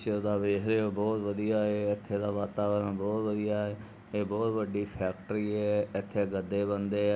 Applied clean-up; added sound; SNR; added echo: none; none; none; none.